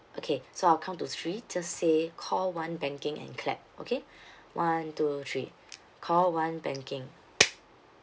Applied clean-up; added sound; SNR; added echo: none; none; none; none.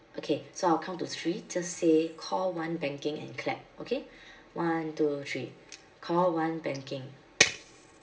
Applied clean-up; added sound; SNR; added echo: none; none; none; reverberation time 1.3 s.